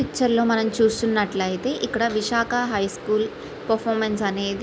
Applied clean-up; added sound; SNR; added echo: none; none; none; none.